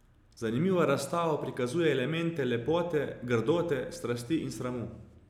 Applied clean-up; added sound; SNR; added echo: none; none; none; none.